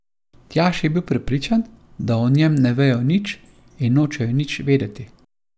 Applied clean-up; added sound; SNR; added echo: none; none; none; none.